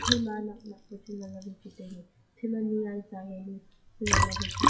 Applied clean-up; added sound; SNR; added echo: classical method WPE with log-MMSE.